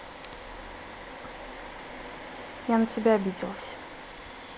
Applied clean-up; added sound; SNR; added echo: none; Domestic sounds, home sounds; 11 dB; none.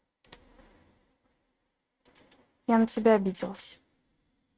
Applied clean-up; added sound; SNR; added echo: neural mask model RNNoise.